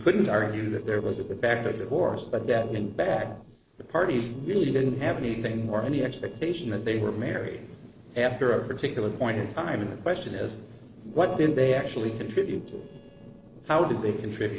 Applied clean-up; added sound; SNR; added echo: neural separator model SepFormer DNS4.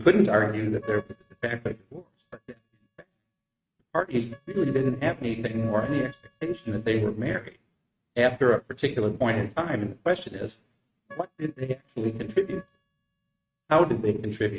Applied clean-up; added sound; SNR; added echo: neural mask model RNNoise.